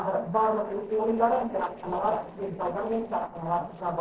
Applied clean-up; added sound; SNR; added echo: neural separator model SepFormer DNS4.